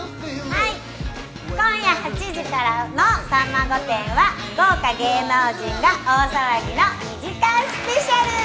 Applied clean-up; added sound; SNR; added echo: none; none; none; none.